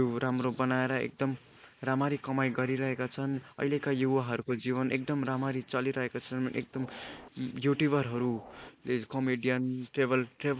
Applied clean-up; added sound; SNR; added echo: neural mask model Resemble Enhance denoiser.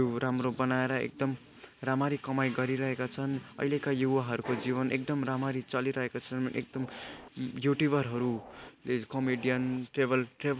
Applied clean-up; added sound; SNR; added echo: none; Train; 18 dB; none.